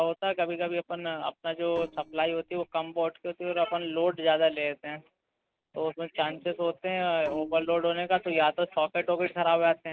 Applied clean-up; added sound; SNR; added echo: neural separator model SepFormer DNS4.